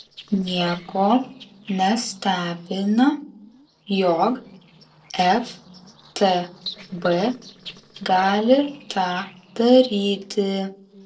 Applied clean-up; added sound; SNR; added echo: neural separator model SepFormer DNS4.